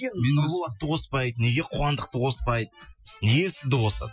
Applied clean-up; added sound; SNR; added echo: classical method Wiener filter.